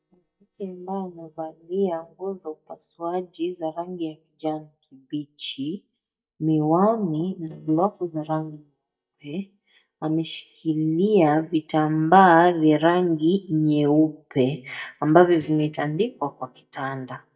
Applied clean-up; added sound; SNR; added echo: neural mask model DeepFilterNet 3.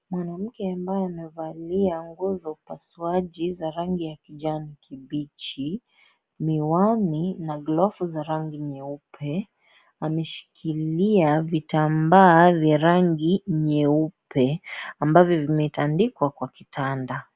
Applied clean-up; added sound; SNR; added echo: none; none; none; none.